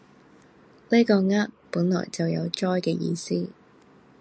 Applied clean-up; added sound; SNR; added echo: none; none; none; none.